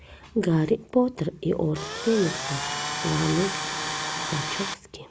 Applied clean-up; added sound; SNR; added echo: none; Tools; 3 dB; none.